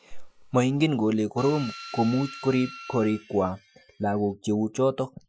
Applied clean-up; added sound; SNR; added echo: classical method Wiener filter.